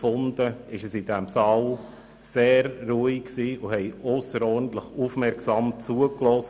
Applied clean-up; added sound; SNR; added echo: none; none; none; none.